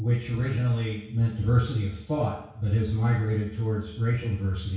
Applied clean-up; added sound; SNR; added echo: none; none; none; reverberation time 0.6 s.